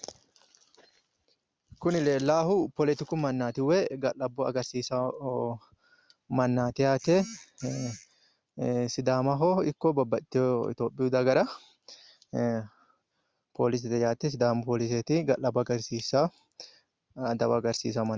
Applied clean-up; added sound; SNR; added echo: none; none; none; none.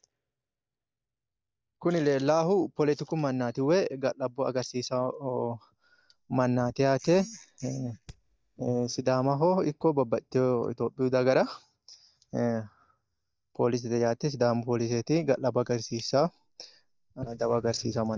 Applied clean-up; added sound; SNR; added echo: neural mask model DeepFilterNet 3.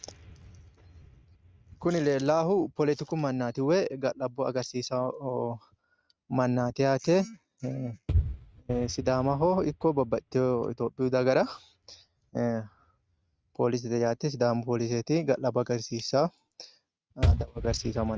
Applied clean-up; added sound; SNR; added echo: neural mask model RNNoise.